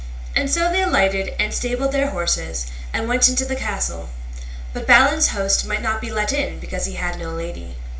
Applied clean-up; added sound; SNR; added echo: none; none; none; reverberation time 0.4 s.